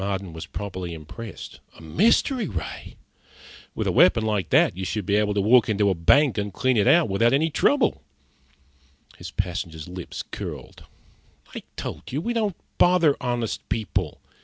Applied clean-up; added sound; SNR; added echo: none; none; none; none.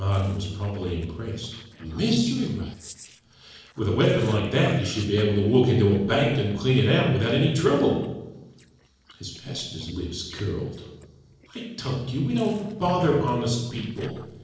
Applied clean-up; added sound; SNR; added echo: neural separator model SepFormer DNS4.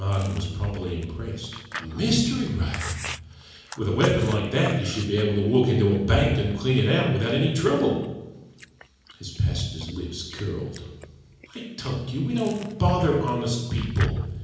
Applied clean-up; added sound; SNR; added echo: none; Chewing, mastication; 18 dB; reverberation time 1.0 s.